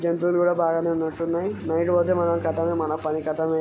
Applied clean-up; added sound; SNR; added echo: none; Bowed string instrument; 16 dB; none.